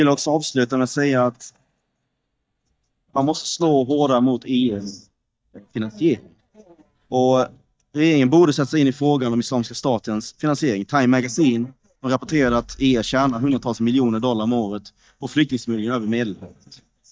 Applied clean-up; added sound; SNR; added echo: neural mask model DeepFilterNet 3.